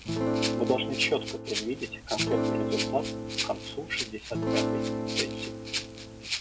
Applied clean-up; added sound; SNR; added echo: none; Acoustic guitar / Strum + Rattle (instrument); -3 dB; none.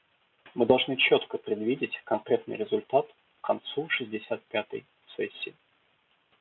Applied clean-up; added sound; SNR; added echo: none; none; none; none.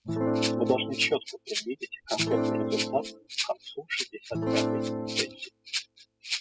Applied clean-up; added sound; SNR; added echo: classical method spectral subtraction.